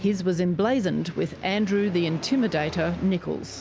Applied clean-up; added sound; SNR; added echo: none; none; none; none.